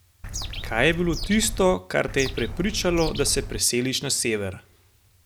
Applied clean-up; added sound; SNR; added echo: none; Bird; 7 dB; none.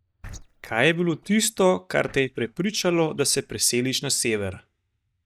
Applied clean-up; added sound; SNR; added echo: neural mask model DeepFilterNet 3.